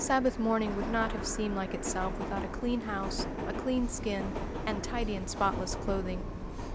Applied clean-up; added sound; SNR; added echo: none; Subway, metro, underground; 3 dB; none.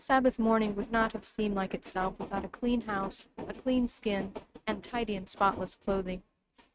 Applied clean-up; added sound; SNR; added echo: neural mask model RNNoise.